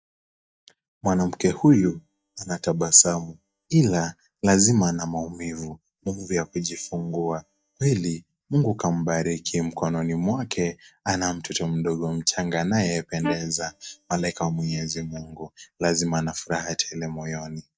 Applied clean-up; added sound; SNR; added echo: neural mask model DeepFilterNet 3.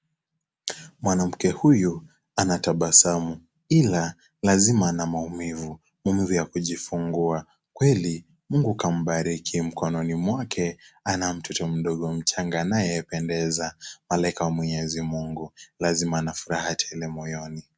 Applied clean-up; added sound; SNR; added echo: none; none; none; none.